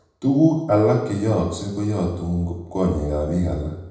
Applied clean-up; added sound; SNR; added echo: none; none; none; reverberation time 0.8 s.